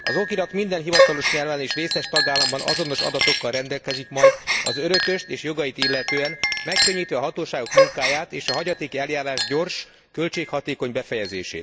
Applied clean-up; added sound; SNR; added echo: none; Gasp + Chink, clink; -2 dB; none.